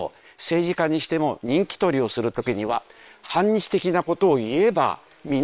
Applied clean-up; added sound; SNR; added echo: neural separator model SepFormer WHAM!.